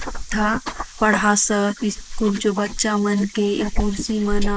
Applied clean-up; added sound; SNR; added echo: neural mask model Resemble Enhance denoiser.